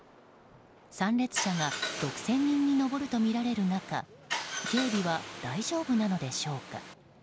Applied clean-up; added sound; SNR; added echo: none; Car; 8 dB; none.